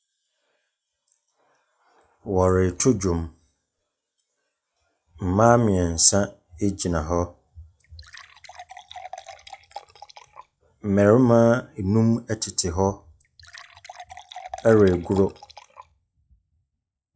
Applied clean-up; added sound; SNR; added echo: classical method log-MMSE.